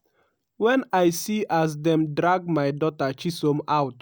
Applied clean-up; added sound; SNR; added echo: none; none; none; none.